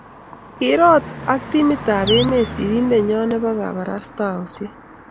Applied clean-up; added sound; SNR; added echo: none; Animal + Car passing by; 11 dB; none.